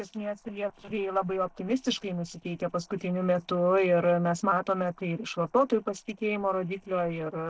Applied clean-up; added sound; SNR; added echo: neural separator model SepFormer DNS4.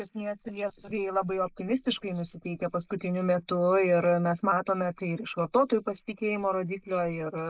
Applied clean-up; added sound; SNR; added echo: neural mask model Resemble Enhance denoiser.